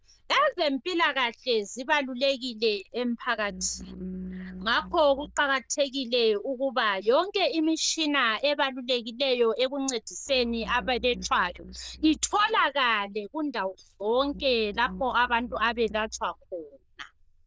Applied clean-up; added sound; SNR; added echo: neural diffusion model UNIVERSE++.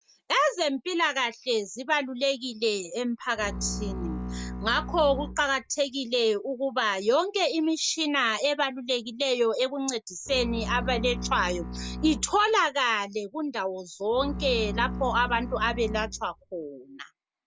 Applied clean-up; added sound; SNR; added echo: none; Bowed string instrument; 8 dB; none.